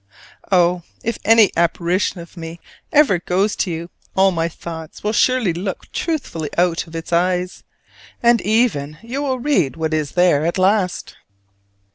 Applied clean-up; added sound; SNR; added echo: none; none; none; none.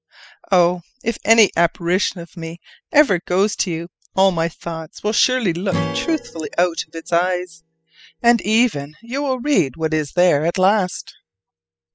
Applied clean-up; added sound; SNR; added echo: classical method spectral subtraction.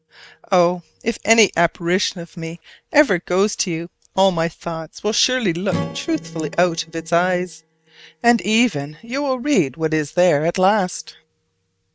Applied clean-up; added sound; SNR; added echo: neural mask model RNNoise.